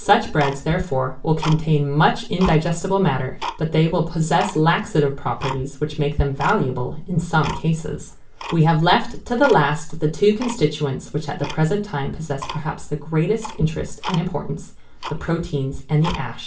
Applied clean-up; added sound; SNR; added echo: none; Tick-tock; 14 dB; reverberation time 0.3 s.